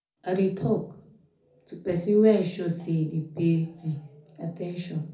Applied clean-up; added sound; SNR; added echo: none; none; none; reverberation time 0.4 s.